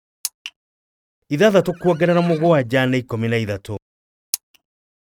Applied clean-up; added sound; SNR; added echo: neural mask model RNNoise.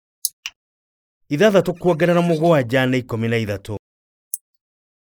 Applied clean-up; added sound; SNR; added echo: neural mask model Resemble Enhance denoiser.